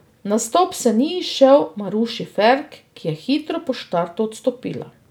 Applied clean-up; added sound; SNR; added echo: none; none; none; none.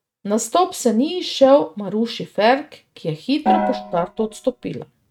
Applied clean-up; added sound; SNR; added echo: neural mask model RNNoise.